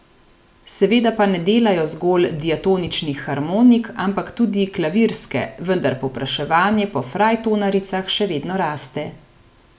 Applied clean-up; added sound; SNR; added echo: none; none; none; none.